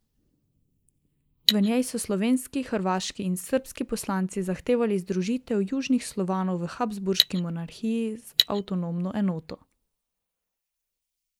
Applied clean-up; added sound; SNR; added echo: neural mask model Resemble Enhance denoiser.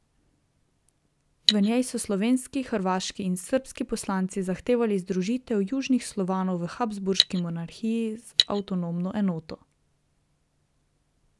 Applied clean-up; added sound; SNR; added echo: none; Cutlery, silverware; 0 dB; none.